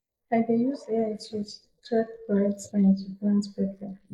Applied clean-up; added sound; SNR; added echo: neural mask model Resemble Enhance denoiser.